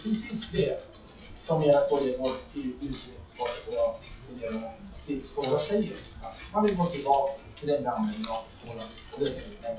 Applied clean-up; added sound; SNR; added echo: classical method WPE with log-MMSE.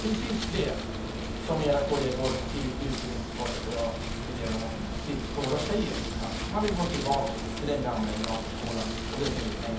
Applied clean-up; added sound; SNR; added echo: none; Wind; 1 dB; reverberation time 0.7 s.